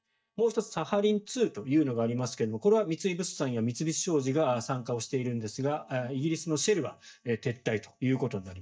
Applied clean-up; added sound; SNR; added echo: neural mask model DeepFilterNet 3.